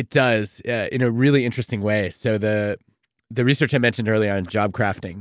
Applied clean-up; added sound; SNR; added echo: none; none; none; none.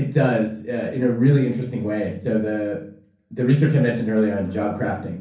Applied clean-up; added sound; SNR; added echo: none; none; none; reverberation time 0.6 s.